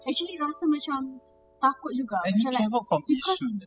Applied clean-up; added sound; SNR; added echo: classical method spectral subtraction.